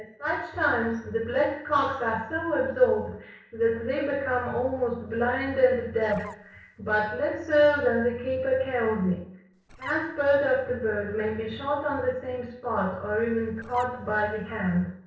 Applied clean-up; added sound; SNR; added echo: neural separator model SepFormer DNS4.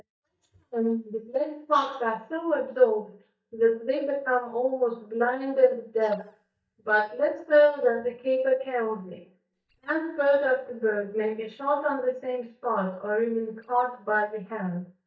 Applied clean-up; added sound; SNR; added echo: neural mask model DeepFilterNet 3.